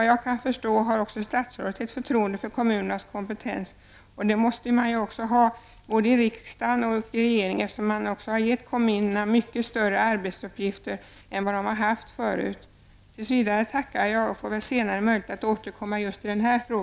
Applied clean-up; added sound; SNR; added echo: none; none; none; none.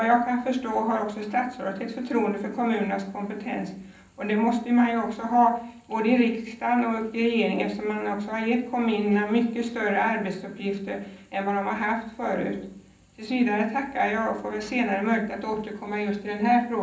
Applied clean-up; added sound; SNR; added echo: none; none; none; reverberation time 0.6 s.